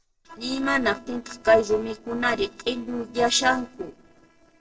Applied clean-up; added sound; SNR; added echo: neural separator model SepFormer DNS4.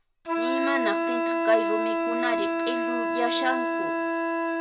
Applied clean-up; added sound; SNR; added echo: none; Wind instrument, woodwind instrument; -5 dB; reverberation time 1.0 s.